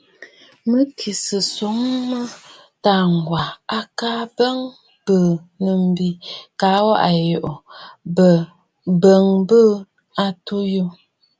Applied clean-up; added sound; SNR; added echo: none; none; none; none.